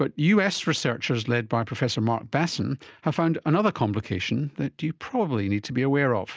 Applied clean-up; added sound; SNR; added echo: none; none; none; none.